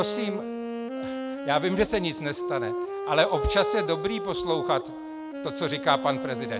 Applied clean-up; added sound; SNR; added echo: none; Wind instrument, woodwind instrument; 4 dB; none.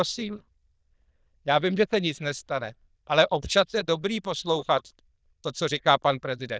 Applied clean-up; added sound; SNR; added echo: neural diffusion model UNIVERSE++.